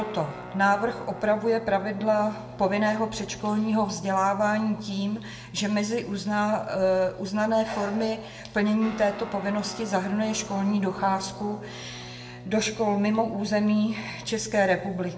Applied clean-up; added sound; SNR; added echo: none; Guitar; 16 dB; reverberation time 0.6 s.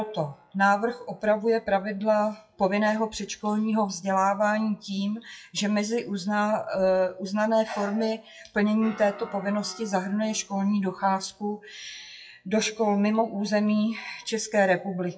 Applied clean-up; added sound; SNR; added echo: classical method WPE with log-MMSE.